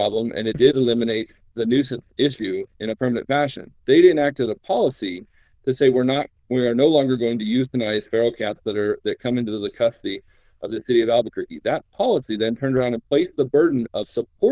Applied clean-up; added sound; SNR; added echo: neural diffusion model UNIVERSE++.